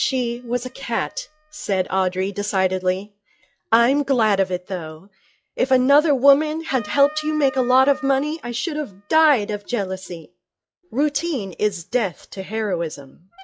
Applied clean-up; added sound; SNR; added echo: classical method log-MMSE.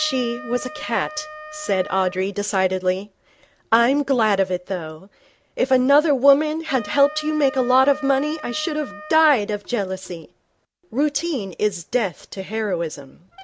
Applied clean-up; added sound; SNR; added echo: none; Wind instrument, woodwind instrument; 18 dB; none.